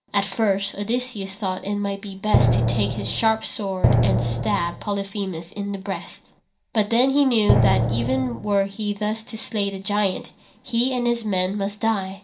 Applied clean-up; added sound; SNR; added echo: none; Drum; -4 dB; reverberation time 0.3 s.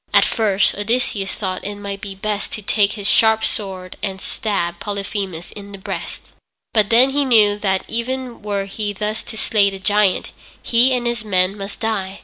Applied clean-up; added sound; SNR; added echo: none; none; none; none.